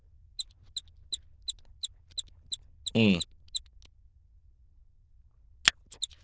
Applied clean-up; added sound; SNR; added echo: neural diffusion model UNIVERSE++.